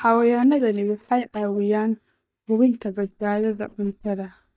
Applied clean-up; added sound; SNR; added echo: neural mask model DeepFilterNet 3.